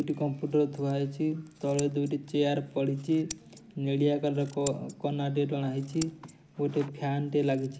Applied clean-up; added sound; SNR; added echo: none; Scissors; 19 dB; none.